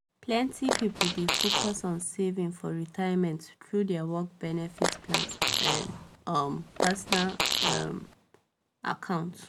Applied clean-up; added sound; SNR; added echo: none; Fart; -1 dB; none.